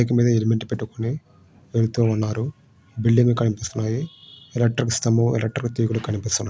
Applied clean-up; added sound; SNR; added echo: none; none; none; none.